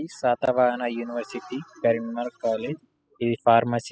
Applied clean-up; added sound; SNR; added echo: classical method spectral subtraction.